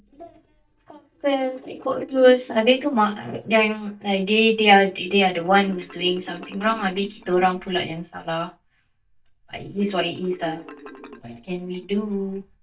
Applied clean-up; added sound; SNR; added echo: neural mask model DeepFilterNet 3.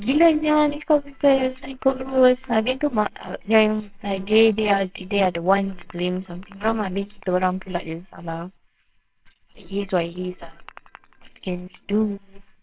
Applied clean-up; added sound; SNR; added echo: neural separator model SepFormer WHAMR!.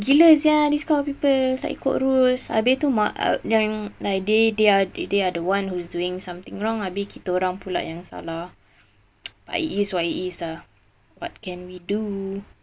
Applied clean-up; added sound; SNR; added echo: none; none; none; none.